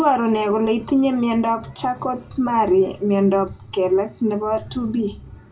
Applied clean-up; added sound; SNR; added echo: none; none; none; reverberation time 0.2 s.